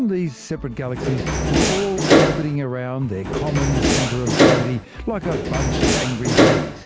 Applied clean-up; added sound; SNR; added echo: none; Door; -5 dB; none.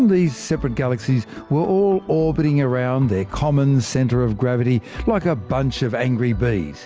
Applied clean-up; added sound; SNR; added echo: none; none; none; none.